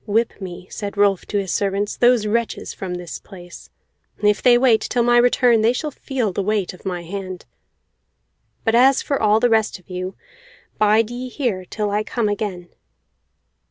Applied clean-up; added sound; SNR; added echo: none; none; none; none.